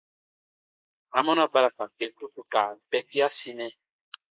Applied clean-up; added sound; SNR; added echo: neural mask model Resemble Enhance denoiser.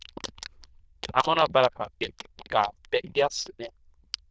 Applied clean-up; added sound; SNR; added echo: neural diffusion model UNIVERSE++.